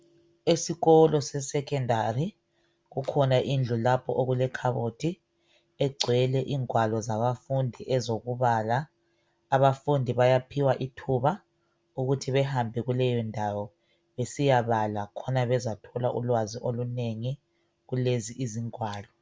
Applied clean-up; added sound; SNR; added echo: none; none; none; none.